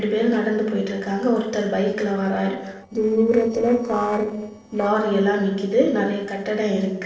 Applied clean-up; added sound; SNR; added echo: neural separator model SepFormer DNS4.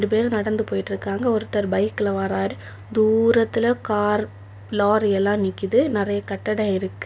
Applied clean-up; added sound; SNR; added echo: none; none; none; none.